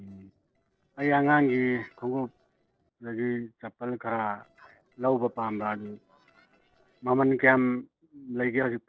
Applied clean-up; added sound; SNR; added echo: neural separator model SepFormer DNS4.